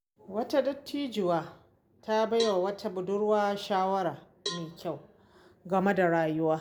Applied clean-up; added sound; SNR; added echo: none; Cowbell; 15 dB; none.